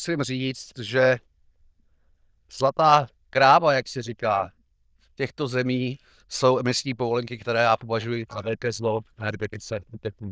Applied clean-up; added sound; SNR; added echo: neural diffusion model UNIVERSE++.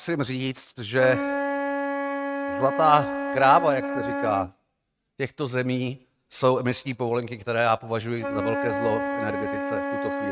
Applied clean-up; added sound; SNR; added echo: neural mask model RNNoise.